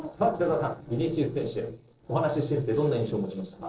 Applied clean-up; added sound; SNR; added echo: neural separator model SepFormer DNS4.